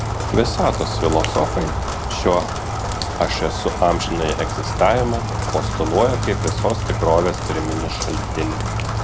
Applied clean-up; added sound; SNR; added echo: none; Rain; 1 dB; none.